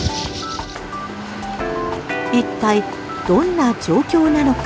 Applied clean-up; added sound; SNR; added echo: none; none; none; none.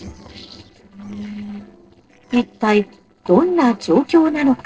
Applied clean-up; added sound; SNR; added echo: neural separator model SepFormer DNS4.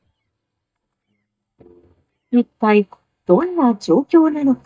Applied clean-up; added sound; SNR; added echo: neural mask model DeepFilterNet 3.